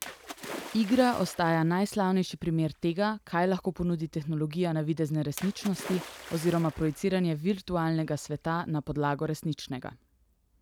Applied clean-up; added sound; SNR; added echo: none; Splash, splatter; 18 dB; none.